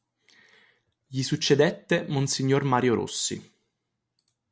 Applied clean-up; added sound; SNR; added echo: none; none; none; none.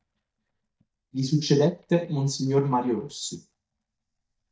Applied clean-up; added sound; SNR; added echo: neural mask model DeepFilterNet 3.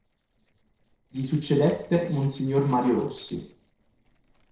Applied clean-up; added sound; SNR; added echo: neural separator model SepFormer DNS4.